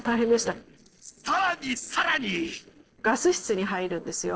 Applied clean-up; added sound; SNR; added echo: neural separator model SepFormer DNS4.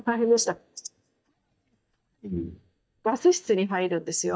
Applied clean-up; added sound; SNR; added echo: neural mask model DeepFilterNet 3.